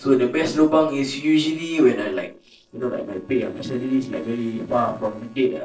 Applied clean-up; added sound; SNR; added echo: neural separator model SepFormer DNS4.